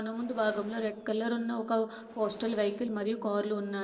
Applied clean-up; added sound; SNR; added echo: neural separator model SepFormer DNS4.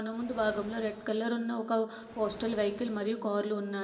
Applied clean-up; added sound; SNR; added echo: none; Animal; 10 dB; reverberation time 2.0 s.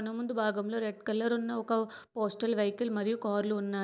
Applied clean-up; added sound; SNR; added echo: none; none; none; none.